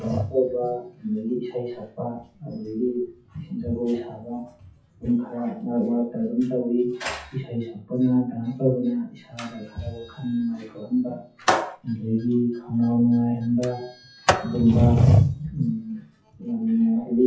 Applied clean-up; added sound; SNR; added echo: classical method WPE with log-MMSE.